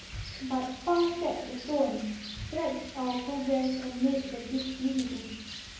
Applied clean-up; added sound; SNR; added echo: none; Rain; 12 dB; reverberation time 1.2 s.